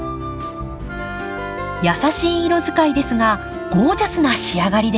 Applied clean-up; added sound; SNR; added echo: none; Wind instrument, woodwind instrument; 14 dB; none.